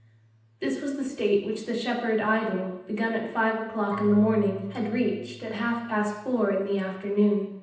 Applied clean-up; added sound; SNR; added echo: none; Marimba, xylophone / Wood; 20 dB; reverberation time 0.9 s.